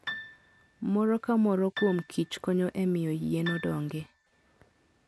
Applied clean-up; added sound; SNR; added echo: none; Piano; 15 dB; none.